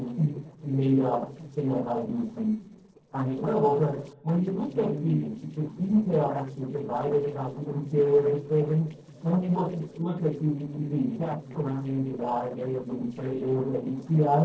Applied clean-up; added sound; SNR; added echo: neural separator model SepFormer DNS4.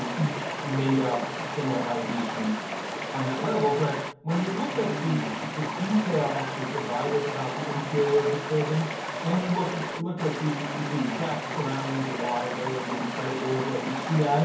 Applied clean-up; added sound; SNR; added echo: none; Stream; 4 dB; reverberation time 0.6 s.